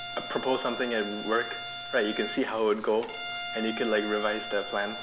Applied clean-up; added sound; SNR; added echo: none; Bowed string instrument; 9 dB; none.